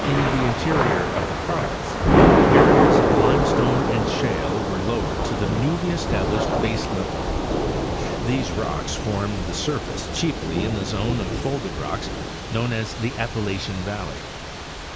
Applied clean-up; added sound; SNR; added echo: none; Thunder / Rain; -5 dB; none.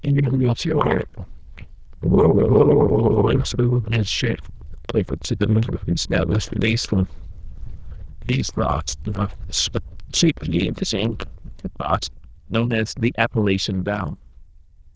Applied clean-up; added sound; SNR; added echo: neural diffusion model UNIVERSE++.